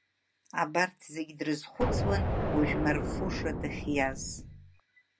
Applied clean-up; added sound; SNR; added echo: none; Explosion; -2 dB; none.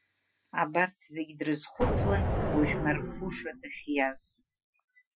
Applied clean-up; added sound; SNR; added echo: classical method Wiener filter.